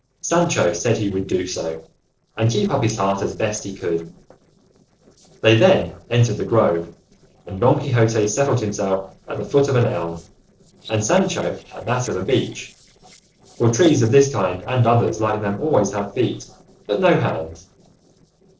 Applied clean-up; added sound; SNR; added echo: neural separator model SepFormer DNS4.